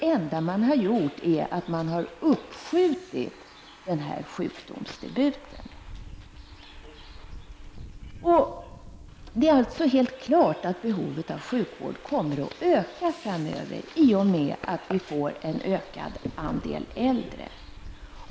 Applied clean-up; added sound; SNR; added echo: none; Bus; 19 dB; none.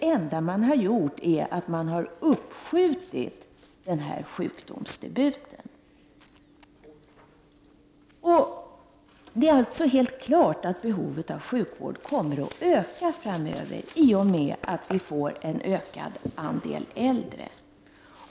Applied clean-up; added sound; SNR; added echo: none; none; none; none.